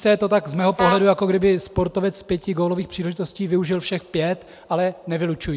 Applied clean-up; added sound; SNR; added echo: none; Vehicle horn, car horn, honking; 8 dB; none.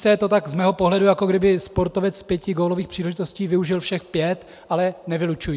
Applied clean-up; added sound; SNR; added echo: none; none; none; none.